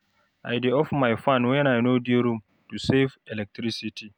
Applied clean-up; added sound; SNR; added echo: none; none; none; none.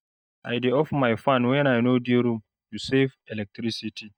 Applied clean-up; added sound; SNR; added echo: neural mask model DeepFilterNet 3.